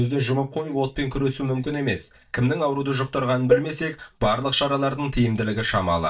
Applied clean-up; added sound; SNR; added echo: neural mask model DeepFilterNet 3.